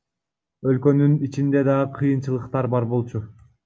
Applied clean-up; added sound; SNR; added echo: none; none; none; none.